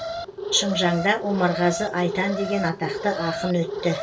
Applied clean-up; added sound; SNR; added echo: none; Alarm; 7 dB; reverberation time 0.2 s.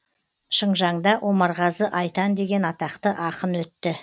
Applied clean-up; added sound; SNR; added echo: none; none; none; none.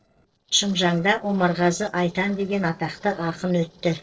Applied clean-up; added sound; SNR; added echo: neural separator model SepFormer DNS4.